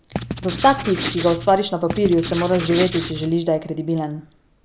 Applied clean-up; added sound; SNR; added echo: none; Writing; 8 dB; none.